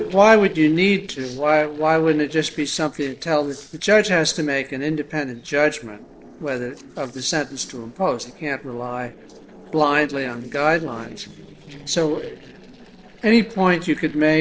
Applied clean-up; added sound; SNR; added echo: neural separator model SepFormer DNS4.